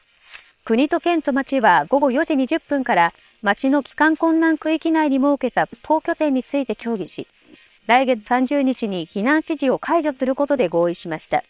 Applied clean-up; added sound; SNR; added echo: neural separator model SepFormer WHAM!.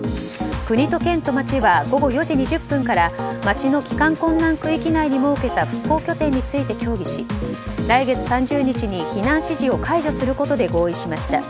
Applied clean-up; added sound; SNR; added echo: none; Motorcycle / Accelerating, revving, vroom + Wind instrument, woodwind instrument; 18 dB; none.